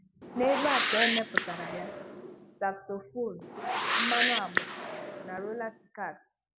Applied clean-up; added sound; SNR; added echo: none; Whoosh, swoosh, swish; -4 dB; none.